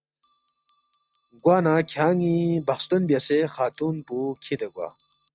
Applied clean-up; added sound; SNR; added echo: neural mask model RNNoise.